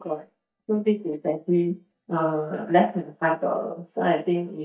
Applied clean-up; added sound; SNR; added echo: neural mask model DeepFilterNet 3.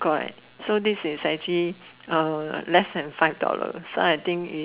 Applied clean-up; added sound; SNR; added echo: none; none; none; none.